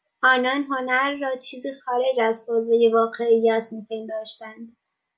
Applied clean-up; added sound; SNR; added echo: none; none; none; none.